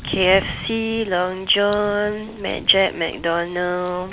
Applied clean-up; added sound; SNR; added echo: none; Thunder; 15 dB; none.